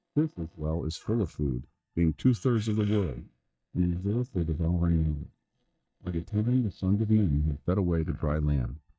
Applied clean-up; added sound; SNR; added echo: neural mask model DeepFilterNet 3.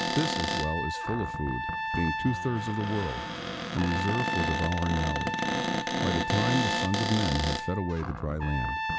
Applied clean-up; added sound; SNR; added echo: none; Trumpet + Cupboard open or close; 0 dB; none.